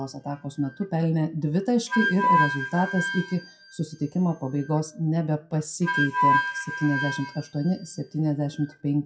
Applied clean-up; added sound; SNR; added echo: classical method WPE with log-MMSE.